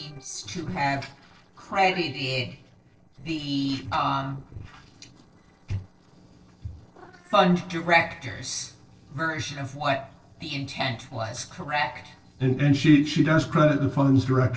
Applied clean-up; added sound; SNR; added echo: neural separator model SepFormer DNS4.